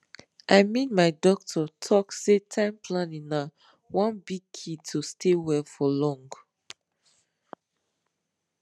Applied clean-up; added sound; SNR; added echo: none; none; none; none.